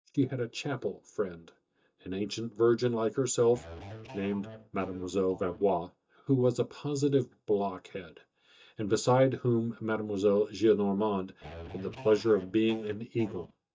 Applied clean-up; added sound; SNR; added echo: neural mask model DeepFilterNet 3.